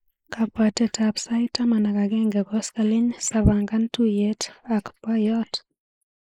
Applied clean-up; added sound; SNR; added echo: neural mask model Resemble Enhance denoiser.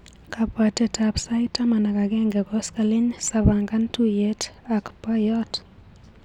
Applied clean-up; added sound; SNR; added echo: none; none; none; none.